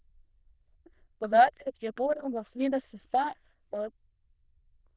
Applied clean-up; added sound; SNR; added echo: neural diffusion model UNIVERSE++.